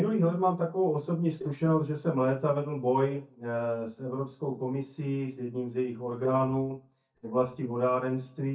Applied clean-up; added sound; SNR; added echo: neural mask model DeepFilterNet 3.